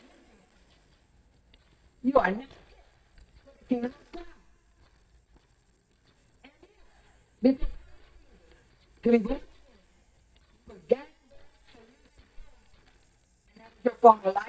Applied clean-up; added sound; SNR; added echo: neural mask model DeepFilterNet 3.